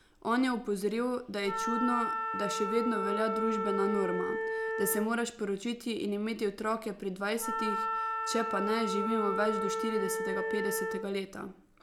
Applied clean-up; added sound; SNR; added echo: none; Wind instrument, woodwind instrument; 2 dB; none.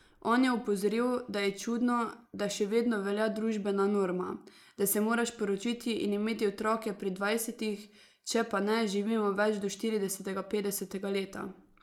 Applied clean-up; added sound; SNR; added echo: neural mask model Resemble Enhance denoiser.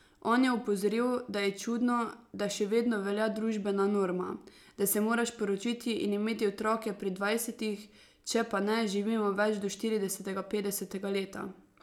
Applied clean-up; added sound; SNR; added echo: none; none; none; none.